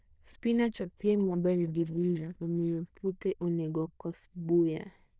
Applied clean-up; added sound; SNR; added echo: neural diffusion model UNIVERSE++.